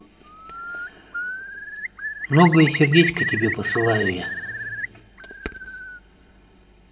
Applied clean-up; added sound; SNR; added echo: none; Bird; 8 dB; reverberation time 2.4 s.